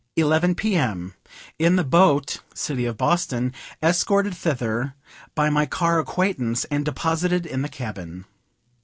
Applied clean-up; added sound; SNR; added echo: none; none; none; none.